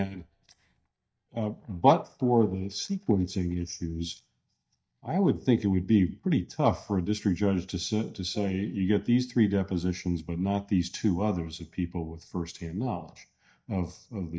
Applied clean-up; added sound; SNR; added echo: neural mask model DeepFilterNet 3.